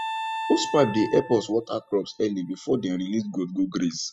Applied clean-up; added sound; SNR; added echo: classical method spectral subtraction.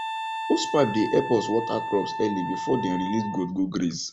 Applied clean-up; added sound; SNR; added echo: none; Wind instrument, woodwind instrument; 6 dB; none.